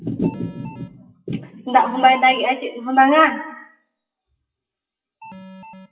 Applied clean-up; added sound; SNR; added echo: classical method WPE with log-MMSE.